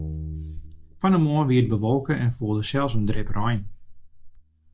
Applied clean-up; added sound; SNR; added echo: neural mask model DeepFilterNet 3.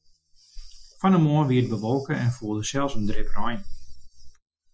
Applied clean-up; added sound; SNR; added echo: classical method Wiener filter.